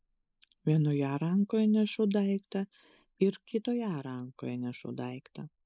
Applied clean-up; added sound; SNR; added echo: neural mask model Resemble Enhance denoiser.